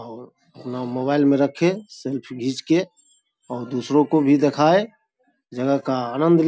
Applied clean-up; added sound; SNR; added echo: none; none; none; none.